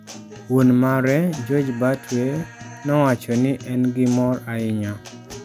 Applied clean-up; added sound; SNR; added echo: none; Guitar; 17 dB; none.